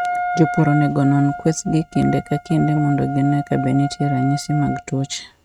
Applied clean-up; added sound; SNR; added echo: neural mask model RNNoise.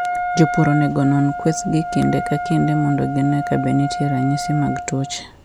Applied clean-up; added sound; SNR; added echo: none; Wind instrument, woodwind instrument; 6 dB; none.